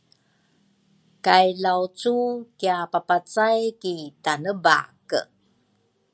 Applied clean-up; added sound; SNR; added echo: none; none; none; none.